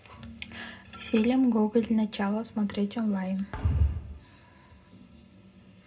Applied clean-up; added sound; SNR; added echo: none; Thump, thud; 17 dB; reverberation time 0.2 s.